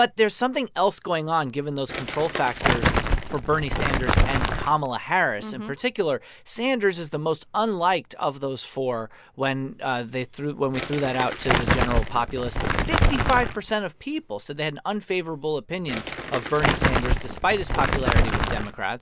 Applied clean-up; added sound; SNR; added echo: none; Crumpling, crinkling; -2 dB; none.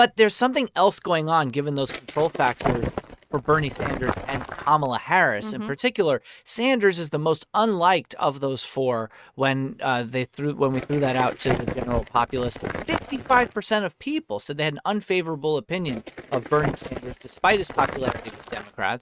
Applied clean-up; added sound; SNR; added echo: neural mask model RNNoise.